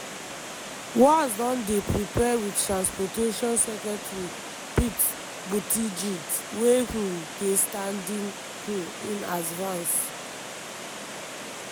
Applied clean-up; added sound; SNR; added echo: none; Water; 10 dB; none.